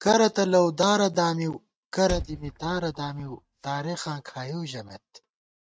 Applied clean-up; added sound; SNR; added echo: neural mask model RNNoise.